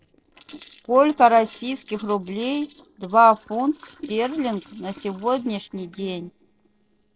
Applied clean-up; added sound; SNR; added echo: neural separator model SepFormer DNS4.